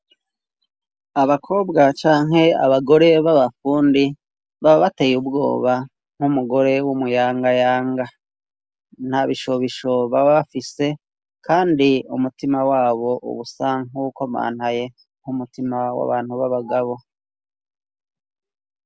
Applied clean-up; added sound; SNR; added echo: none; none; none; none.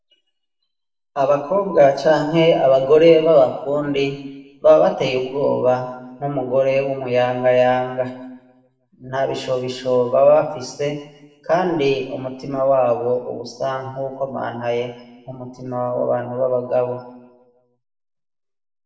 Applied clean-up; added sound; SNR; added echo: none; none; none; reverberation time 0.9 s.